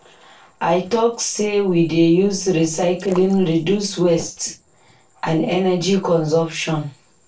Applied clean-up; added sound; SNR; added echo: neural separator model SepFormer DNS4.